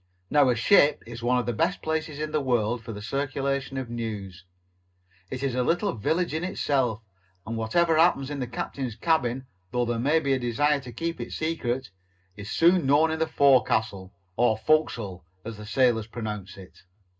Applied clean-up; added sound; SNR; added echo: none; none; none; reverberation time 0.2 s.